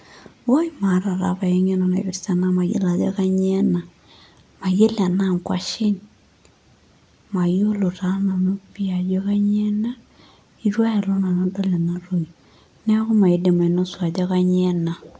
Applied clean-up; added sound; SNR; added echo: none; none; none; none.